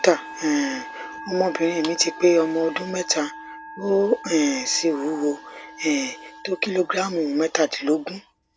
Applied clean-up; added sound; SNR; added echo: none; Musical instrument; 17 dB; none.